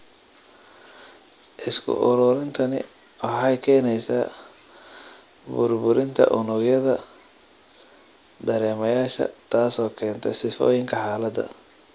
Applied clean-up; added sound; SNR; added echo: none; none; none; none.